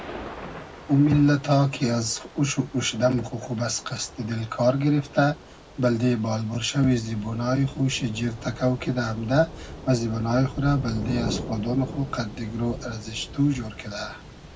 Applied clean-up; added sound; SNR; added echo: none; Thunder / Rain; 14 dB; reverberation time 0.4 s.